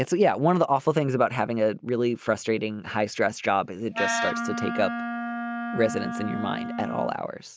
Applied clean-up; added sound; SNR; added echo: none; Wind instrument, woodwind instrument; 5 dB; none.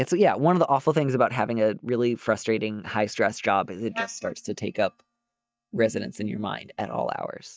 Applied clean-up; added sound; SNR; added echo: neural mask model DeepFilterNet 3.